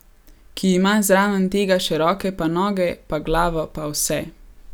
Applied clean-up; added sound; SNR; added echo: none; none; none; none.